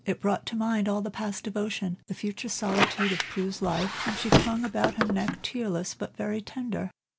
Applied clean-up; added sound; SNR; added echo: none; Squeak; -1 dB; none.